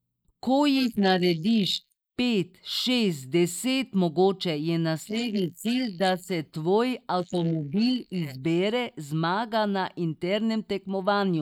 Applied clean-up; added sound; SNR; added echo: neural mask model Resemble Enhance denoiser.